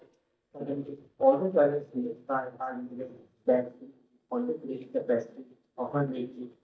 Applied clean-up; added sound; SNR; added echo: neural mask model DeepFilterNet 3.